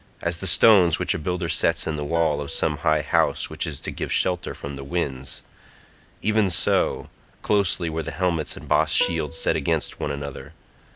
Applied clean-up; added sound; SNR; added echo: none; Plucked string instrument; 16 dB; none.